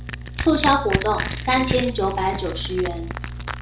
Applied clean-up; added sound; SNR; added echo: none; Crushing; 8 dB; reverberation time 0.4 s.